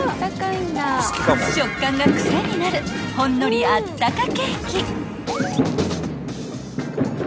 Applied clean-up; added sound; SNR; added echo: none; Fireworks; 3 dB; none.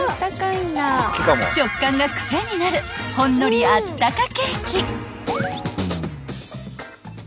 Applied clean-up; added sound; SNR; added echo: none; none; none; none.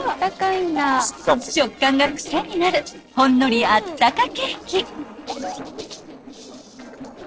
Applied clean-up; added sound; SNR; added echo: neural separator model SepFormer DNS4.